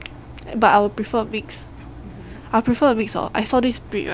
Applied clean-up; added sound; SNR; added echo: none; Engine; 17 dB; none.